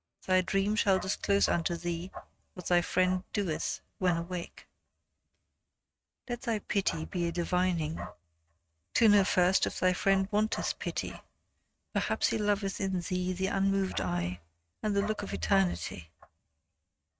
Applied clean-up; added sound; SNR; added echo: neural mask model RNNoise.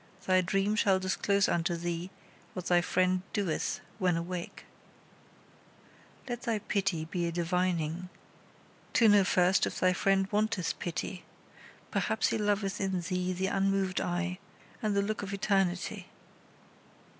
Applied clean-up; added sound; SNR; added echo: none; none; none; none.